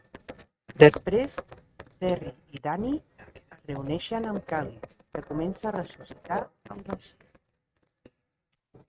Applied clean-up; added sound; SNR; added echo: neural mask model RNNoise.